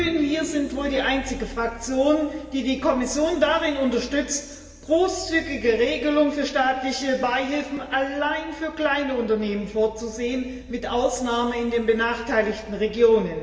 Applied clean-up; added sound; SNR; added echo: none; Vehicle; 18 dB; reverberation time 2.4 s.